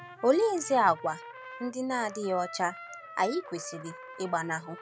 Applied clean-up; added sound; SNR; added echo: none; Trumpet; 15 dB; none.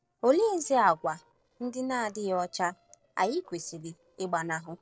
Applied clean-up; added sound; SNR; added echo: neural separator model SepFormer DNS4.